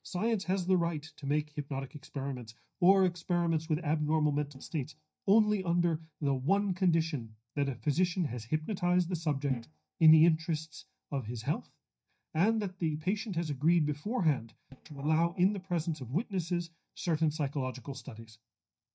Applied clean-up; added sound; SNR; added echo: neural mask model DeepFilterNet 3.